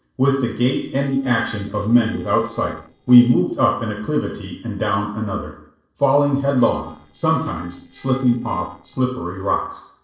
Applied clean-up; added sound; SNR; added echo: neural separator model SepFormer DNS4.